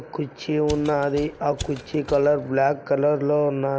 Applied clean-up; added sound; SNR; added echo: none; Mechanisms; 15 dB; none.